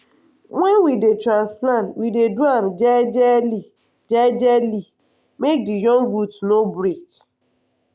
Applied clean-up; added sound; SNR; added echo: none; none; none; none.